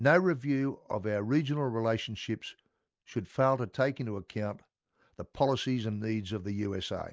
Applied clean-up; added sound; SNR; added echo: none; none; none; none.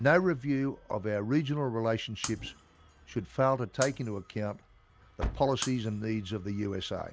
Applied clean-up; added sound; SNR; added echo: none; Shatter + Engine starting; 13 dB; none.